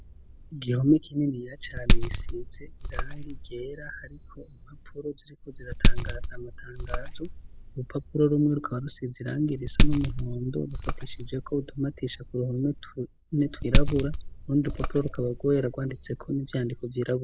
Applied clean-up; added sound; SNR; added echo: none; Glass; -3 dB; none.